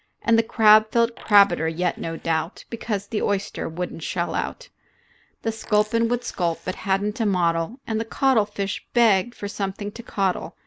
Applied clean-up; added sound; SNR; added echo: neural mask model Resemble Enhance denoiser.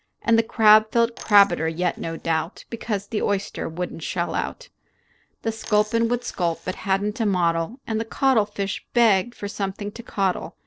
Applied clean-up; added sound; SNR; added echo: neural separator model SepFormer DNS4.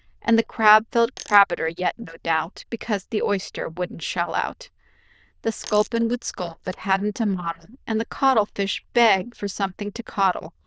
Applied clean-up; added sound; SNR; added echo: neural diffusion model UNIVERSE++.